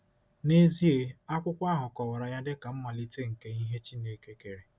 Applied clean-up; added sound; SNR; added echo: none; none; none; none.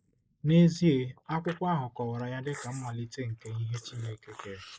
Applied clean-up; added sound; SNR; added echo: neural mask model Resemble Enhance denoiser.